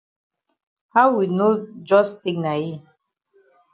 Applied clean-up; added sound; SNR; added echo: none; none; none; none.